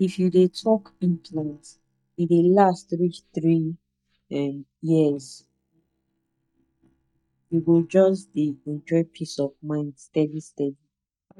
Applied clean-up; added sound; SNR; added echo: neural mask model DeepFilterNet 3.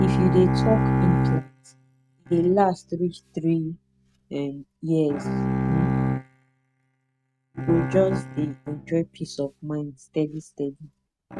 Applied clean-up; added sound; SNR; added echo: neural mask model RNNoise.